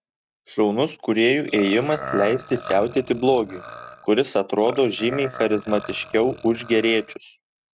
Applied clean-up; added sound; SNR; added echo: neural mask model RNNoise.